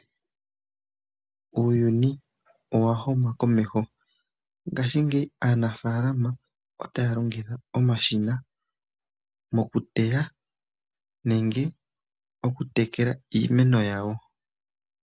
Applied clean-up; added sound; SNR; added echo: none; none; none; none.